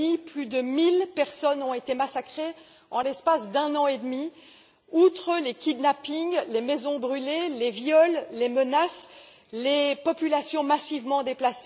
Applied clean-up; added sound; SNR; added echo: none; none; none; none.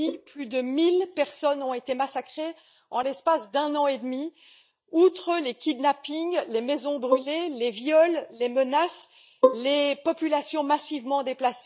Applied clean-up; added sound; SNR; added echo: neural mask model DeepFilterNet 3.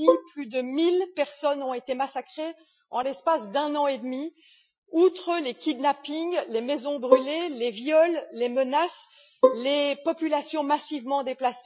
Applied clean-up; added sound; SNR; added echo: classical method Wiener filter.